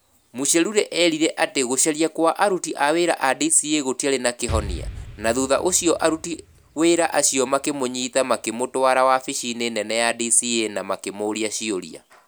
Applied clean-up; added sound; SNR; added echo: none; Explosion; 18 dB; none.